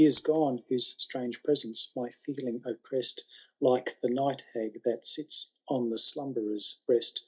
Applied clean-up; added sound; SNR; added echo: neural mask model DeepFilterNet 3.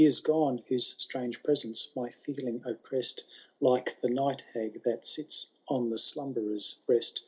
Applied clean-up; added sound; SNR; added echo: neural mask model Resemble Enhance denoiser.